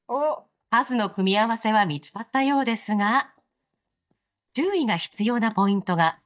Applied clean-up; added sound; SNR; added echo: neural mask model DeepFilterNet 3.